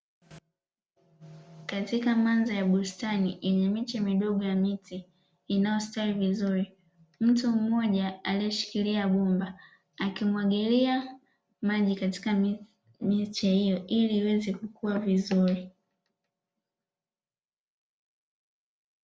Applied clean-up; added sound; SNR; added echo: none; none; none; none.